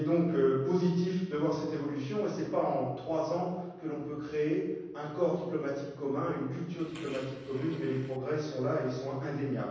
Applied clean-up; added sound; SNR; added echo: none; Fart; 18 dB; reverberation time 1.1 s.